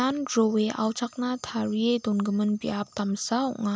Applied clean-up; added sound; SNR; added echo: none; none; none; none.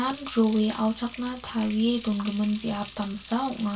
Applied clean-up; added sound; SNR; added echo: none; Water tap, faucet; 10 dB; reverberation time 0.2 s.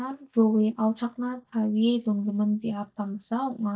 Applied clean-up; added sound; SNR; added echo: neural mask model DeepFilterNet 3.